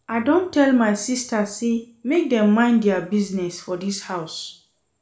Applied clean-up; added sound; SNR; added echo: none; none; none; reverberation time 0.4 s.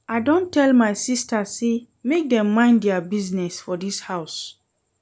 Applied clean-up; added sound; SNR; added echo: none; none; none; none.